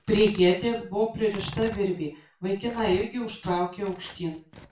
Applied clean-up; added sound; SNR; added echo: none; Tearing; 18 dB; reverberation time 0.3 s.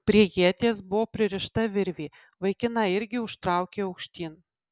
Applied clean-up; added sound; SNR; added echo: none; none; none; none.